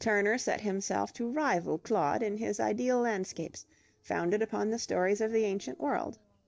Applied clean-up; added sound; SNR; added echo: neural separator model SepFormer DNS4.